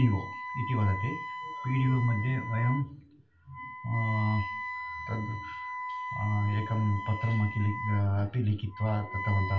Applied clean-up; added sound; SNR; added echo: none; Wind instrument, woodwind instrument; 8 dB; reverberation time 0.2 s.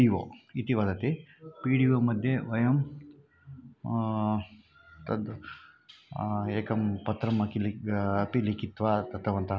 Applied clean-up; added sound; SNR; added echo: none; none; none; none.